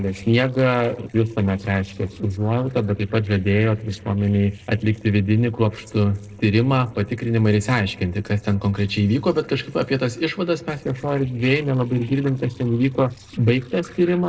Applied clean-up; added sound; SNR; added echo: neural separator model SepFormer DNS4.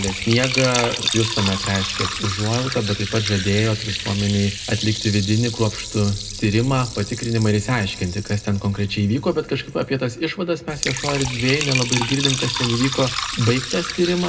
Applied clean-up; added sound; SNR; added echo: none; Liquid; 6 dB; reverberation time 0.2 s.